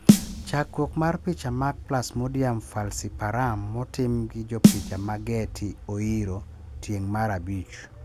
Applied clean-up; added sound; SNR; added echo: none; Snare drum; -3 dB; none.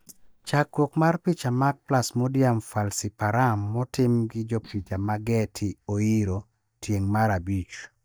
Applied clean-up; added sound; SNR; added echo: neural mask model DeepFilterNet 3.